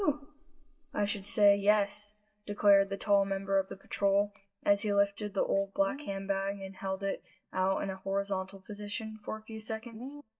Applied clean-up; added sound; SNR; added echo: neural mask model DeepFilterNet 3.